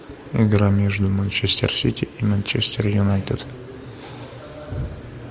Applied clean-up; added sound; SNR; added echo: none; none; none; none.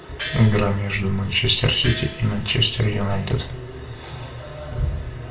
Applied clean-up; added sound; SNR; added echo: none; Gong; 13 dB; reverberation time 0.2 s.